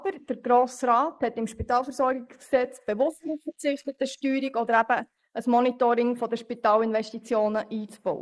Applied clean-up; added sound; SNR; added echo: neural mask model Resemble Enhance denoiser.